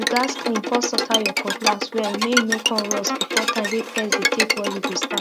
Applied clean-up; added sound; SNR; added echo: none; Bowed string instrument; -2 dB; none.